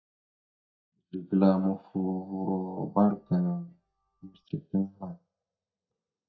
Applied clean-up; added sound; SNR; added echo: neural mask model DeepFilterNet 3.